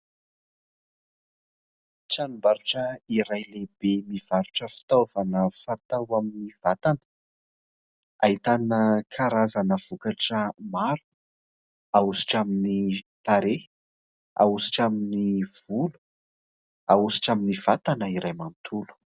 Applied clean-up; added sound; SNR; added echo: none; none; none; none.